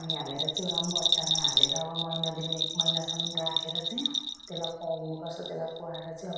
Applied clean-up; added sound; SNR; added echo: none; Bell; -5 dB; reverberation time 1.0 s.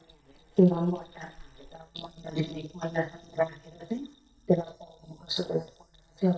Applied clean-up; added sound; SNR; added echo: neural mask model DeepFilterNet 3.